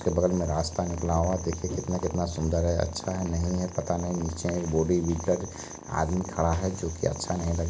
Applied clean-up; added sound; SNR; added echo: none; Purr; 16 dB; none.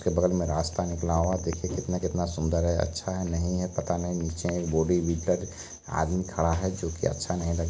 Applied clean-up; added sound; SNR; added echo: none; none; none; none.